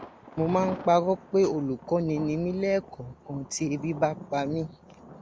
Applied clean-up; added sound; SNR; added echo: none; Thunder; 16 dB; none.